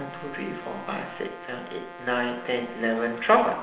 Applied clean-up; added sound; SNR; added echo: none; Brass instrument; 14 dB; reverberation time 0.9 s.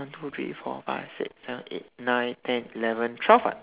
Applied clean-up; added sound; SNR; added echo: none; none; none; none.